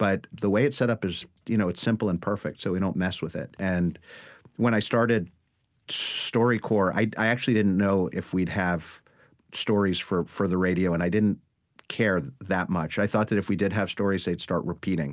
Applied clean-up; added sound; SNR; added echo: none; none; none; none.